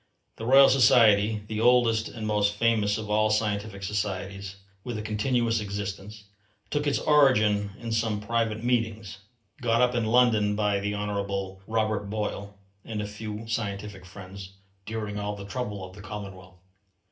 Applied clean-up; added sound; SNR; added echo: none; none; none; reverberation time 0.3 s.